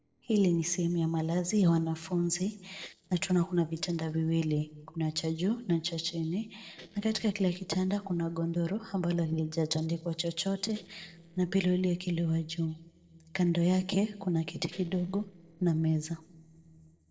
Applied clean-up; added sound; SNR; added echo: neural separator model SepFormer DNS4.